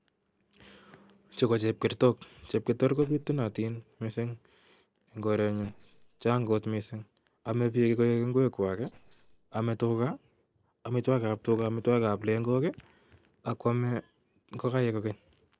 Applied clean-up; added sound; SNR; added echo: neural separator model SepFormer DNS4.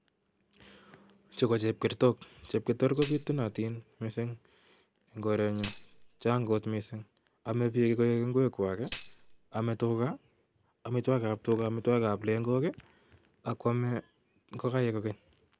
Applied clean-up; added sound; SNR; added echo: none; Tambourine; -4 dB; none.